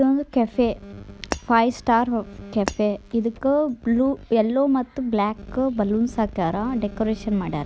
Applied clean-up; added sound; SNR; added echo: none; Shatter; 15 dB; none.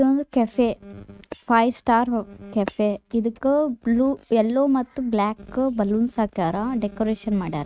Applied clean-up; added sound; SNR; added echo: neural mask model RNNoise.